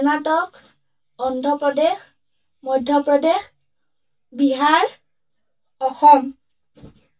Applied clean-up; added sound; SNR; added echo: none; none; none; reverberation time 0.1 s.